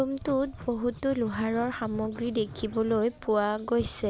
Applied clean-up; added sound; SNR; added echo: none; Writing; 16 dB; none.